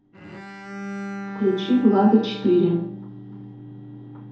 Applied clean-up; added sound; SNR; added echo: none; Bowed string instrument; 12 dB; reverberation time 2.4 s.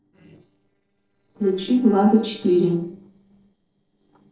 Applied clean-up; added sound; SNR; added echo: neural separator model SepFormer DNS4.